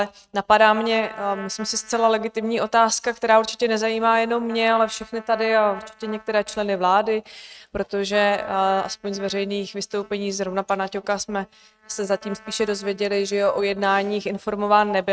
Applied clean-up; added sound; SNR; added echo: neural mask model RNNoise.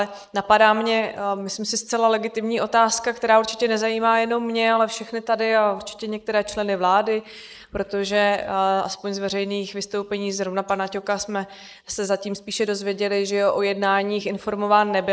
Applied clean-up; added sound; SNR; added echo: neural mask model Resemble Enhance denoiser.